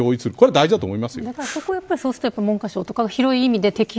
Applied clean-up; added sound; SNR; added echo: none; none; none; none.